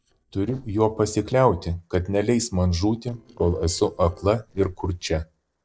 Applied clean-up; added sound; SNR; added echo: neural separator model SepFormer DNS4.